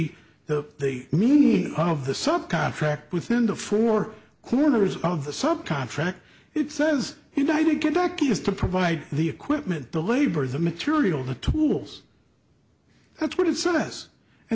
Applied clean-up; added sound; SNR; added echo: none; none; none; none.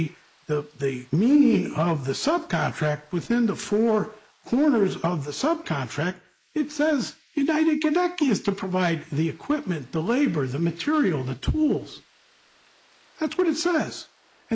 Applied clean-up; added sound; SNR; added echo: neural mask model Resemble Enhance denoiser.